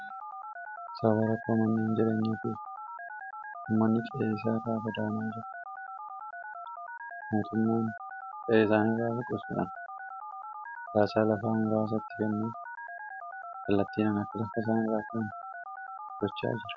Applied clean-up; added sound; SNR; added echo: none; Telephone; 10 dB; none.